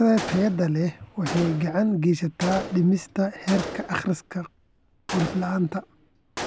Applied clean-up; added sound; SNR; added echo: none; Gunshot, gunfire; 12 dB; none.